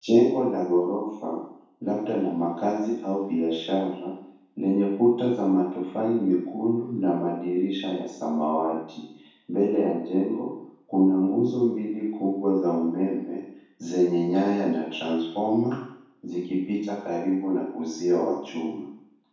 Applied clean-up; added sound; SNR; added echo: none; none; none; reverberation time 0.6 s.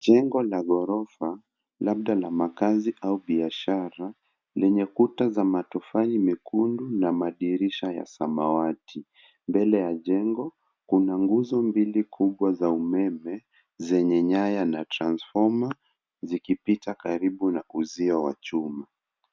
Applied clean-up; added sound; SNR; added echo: none; none; none; none.